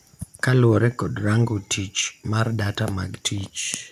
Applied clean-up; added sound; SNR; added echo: none; none; none; none.